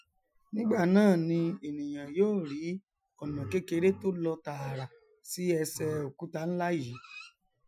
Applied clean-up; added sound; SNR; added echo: classical method Wiener filter.